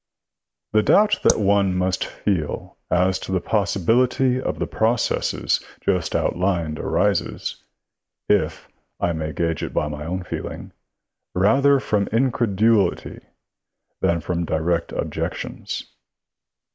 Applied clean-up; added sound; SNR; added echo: neural mask model Resemble Enhance denoiser.